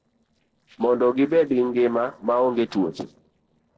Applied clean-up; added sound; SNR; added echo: neural separator model SepFormer DNS4.